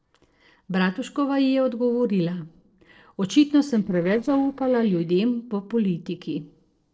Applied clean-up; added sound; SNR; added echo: neural separator model SepFormer DNS4.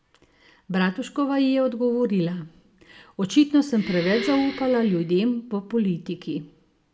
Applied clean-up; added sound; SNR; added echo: none; Breathing; 12 dB; reverberation time 0.5 s.